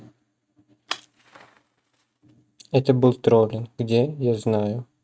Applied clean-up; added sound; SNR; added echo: neural mask model RNNoise.